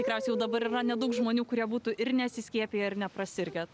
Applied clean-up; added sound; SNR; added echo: none; none; none; none.